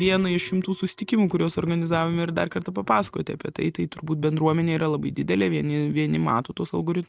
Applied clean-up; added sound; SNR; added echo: neural mask model RNNoise.